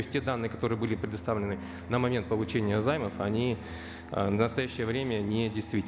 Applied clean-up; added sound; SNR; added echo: none; Fixed-wing aircraft, airplane; 14 dB; none.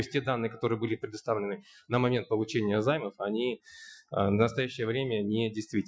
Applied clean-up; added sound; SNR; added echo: classical method Wiener filter.